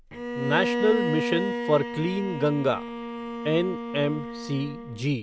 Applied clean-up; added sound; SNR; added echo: none; Bowed string instrument; 4 dB; none.